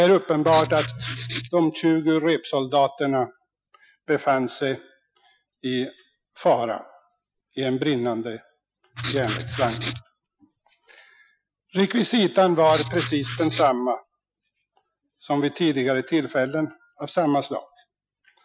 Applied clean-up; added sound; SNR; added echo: classical method Wiener filter.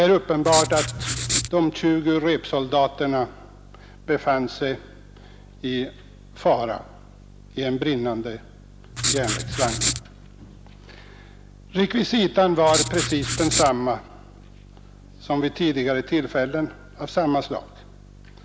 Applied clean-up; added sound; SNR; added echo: none; Writing; 1 dB; none.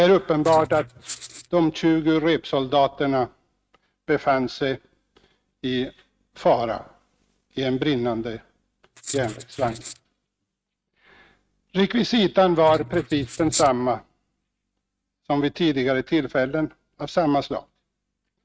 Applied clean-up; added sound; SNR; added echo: neural mask model RNNoise.